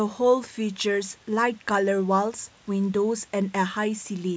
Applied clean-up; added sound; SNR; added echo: none; none; none; none.